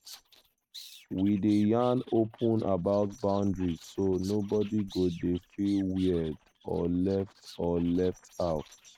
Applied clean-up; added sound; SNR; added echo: neural mask model RNNoise.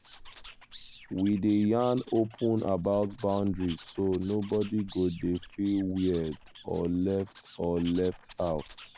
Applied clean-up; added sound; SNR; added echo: none; Bell + Animal; 18 dB; none.